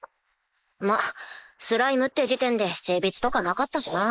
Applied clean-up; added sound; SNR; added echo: neural mask model Resemble Enhance denoiser.